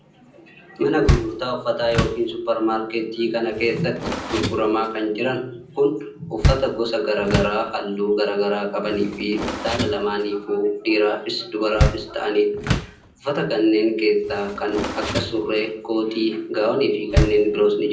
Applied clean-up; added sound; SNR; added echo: none; Door; 6 dB; reverberation time 0.6 s.